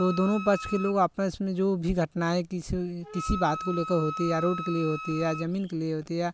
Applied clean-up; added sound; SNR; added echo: none; Wind instrument, woodwind instrument; 11 dB; none.